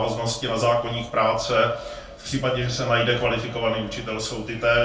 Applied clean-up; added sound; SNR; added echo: none; none; none; reverberation time 0.3 s.